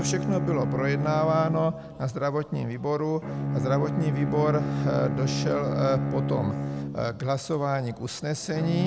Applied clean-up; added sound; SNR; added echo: none; Bowed string instrument; 3 dB; none.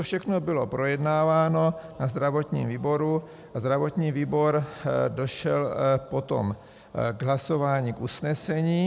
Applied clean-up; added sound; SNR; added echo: none; none; none; none.